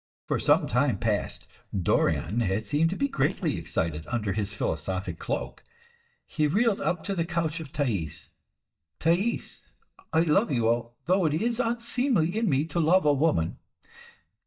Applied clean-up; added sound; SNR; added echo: neural mask model DeepFilterNet 3.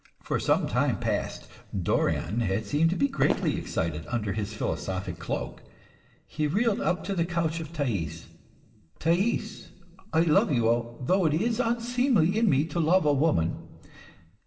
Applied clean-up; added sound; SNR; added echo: none; Fireworks; 10 dB; reverberation time 1.5 s.